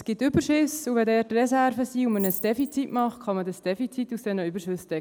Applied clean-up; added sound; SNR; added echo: none; Rattle / Keys jangling; 14 dB; none.